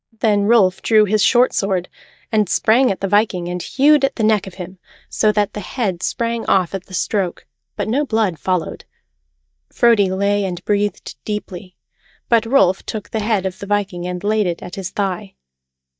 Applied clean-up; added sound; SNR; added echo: neural mask model DeepFilterNet 3.